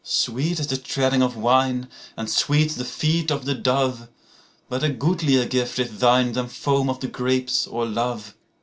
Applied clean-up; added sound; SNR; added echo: none; none; none; none.